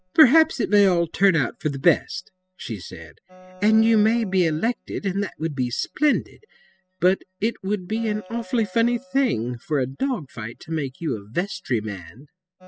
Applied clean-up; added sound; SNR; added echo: classical method spectral subtraction.